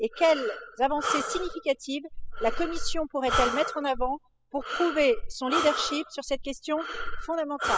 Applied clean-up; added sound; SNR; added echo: classical method spectral subtraction.